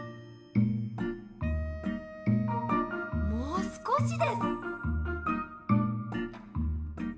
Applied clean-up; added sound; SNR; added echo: none; Wind instrument, woodwind instrument; 16 dB; reverberation time 1.6 s.